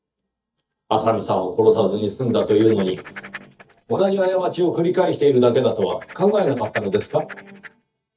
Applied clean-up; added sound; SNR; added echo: neural mask model DeepFilterNet 3.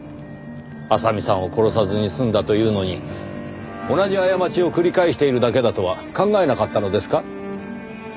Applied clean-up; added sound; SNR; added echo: none; none; none; none.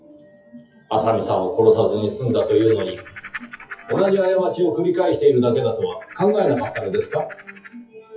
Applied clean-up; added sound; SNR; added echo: classical method WPE with log-MMSE.